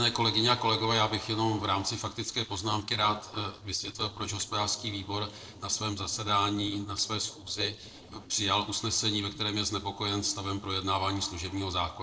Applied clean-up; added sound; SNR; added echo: neural separator model SepFormer DNS4.